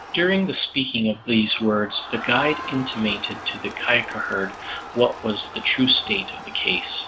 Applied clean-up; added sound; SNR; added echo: none; Crowd; 13 dB; none.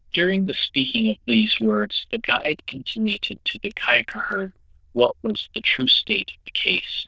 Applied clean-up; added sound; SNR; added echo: neural diffusion model UNIVERSE++.